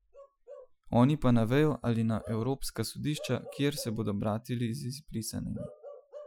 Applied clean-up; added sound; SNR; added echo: classical method Wiener filter.